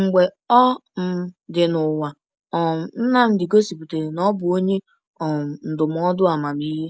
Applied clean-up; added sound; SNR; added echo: none; none; none; none.